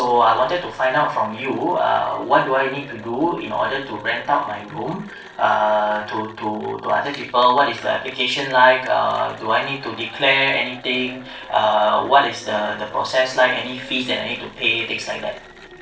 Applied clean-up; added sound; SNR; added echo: neural separator model SepFormer DNS4.